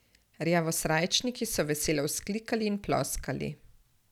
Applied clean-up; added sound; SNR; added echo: none; none; none; none.